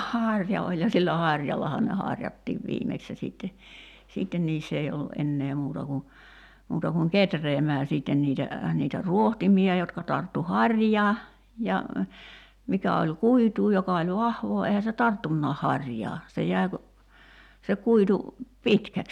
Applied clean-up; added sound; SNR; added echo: none; none; none; none.